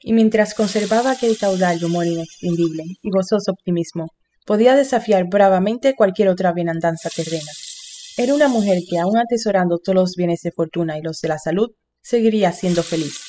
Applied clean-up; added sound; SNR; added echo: classical method spectral subtraction.